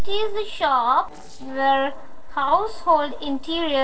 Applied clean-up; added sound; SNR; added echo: neural separator model SepFormer DNS4.